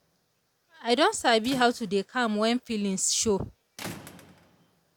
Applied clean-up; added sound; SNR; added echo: none; Squeak / Rattle / Slam; 20 dB; none.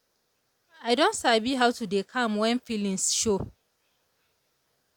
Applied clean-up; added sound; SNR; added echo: none; none; none; none.